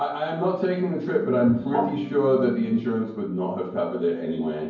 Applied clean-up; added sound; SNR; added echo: none; Organ; 12 dB; reverberation time 0.9 s.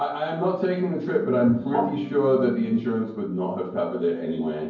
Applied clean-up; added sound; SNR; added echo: neural separator model SepFormer DNS4.